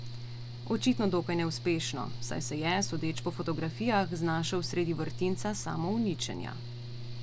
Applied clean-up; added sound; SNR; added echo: none; Mechanical fan / Engine; 10 dB; none.